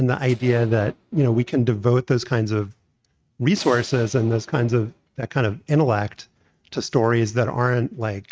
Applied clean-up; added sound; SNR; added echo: neural mask model RNNoise.